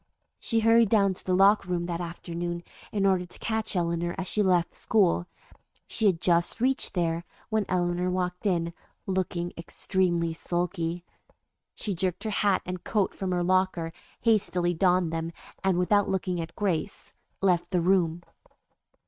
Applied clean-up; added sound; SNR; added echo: neural mask model RNNoise.